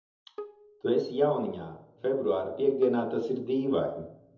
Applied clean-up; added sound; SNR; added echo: none; Bowed string instrument; 19 dB; reverberation time 0.9 s.